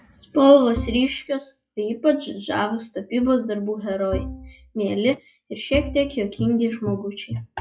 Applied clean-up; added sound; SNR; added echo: classical method log-MMSE.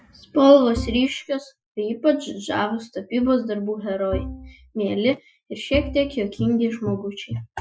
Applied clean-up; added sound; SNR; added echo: classical method Wiener filter.